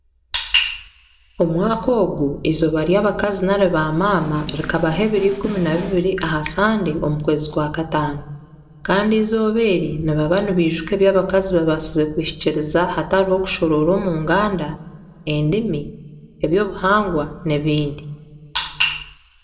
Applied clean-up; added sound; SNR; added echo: none; Snare drum; 16 dB; reverberation time 1.0 s.